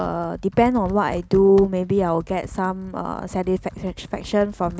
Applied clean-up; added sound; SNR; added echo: none; Computer keyboard; 17 dB; none.